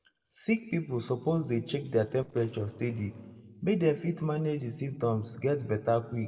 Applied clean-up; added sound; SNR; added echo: neural separator model SepFormer DNS4.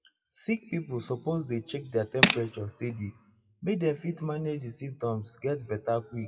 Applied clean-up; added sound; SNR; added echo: classical method WPE with log-MMSE.